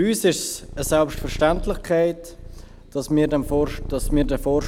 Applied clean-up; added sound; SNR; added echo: none; Purr; 9 dB; none.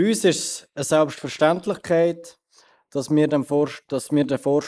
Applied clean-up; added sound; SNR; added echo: neural mask model Resemble Enhance denoiser.